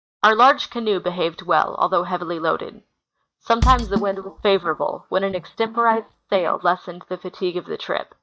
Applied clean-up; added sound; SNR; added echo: neural mask model DeepFilterNet 3.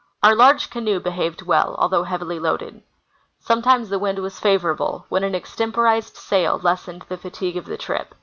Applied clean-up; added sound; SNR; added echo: none; none; none; none.